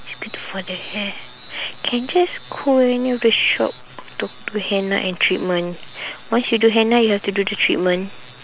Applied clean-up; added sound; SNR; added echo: none; none; none; none.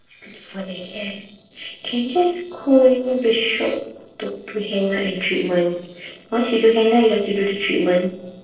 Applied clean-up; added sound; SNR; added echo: neural separator model SepFormer DNS4.